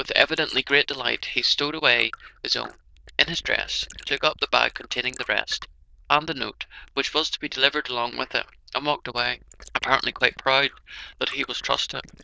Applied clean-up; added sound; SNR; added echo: neural diffusion model UNIVERSE++.